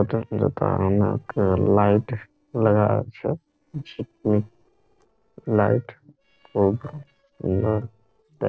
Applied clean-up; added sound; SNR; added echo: neural separator model SepFormer DNS4.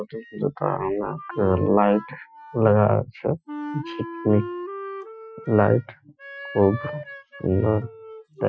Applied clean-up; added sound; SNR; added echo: classical method Wiener filter.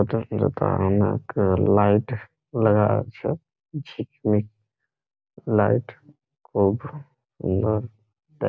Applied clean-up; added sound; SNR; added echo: none; none; none; none.